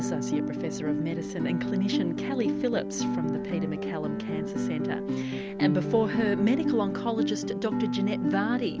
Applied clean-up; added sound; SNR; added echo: none; Guitar; -1 dB; none.